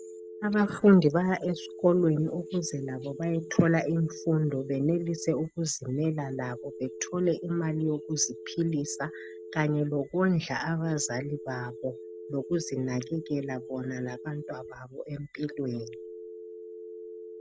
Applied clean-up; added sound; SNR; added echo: none; Telephone; 14 dB; none.